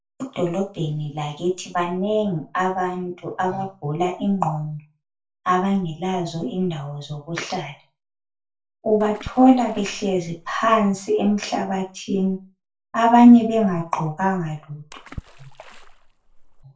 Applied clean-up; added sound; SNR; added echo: neural separator model SepFormer DNS4.